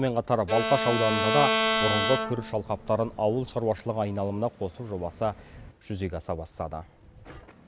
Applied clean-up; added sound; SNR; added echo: none; Bowed string instrument; 0 dB; none.